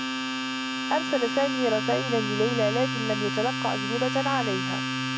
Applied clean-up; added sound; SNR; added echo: none; Domestic sounds, home sounds; 1 dB; none.